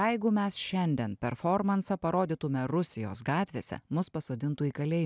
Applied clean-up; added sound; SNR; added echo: none; none; none; none.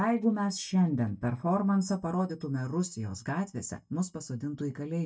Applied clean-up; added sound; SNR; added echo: neural mask model DeepFilterNet 3.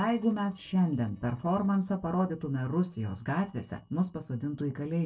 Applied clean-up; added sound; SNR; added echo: neural separator model SepFormer DNS4.